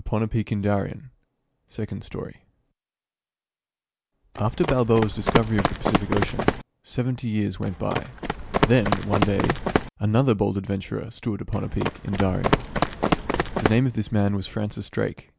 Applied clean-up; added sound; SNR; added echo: none; Run; -1 dB; none.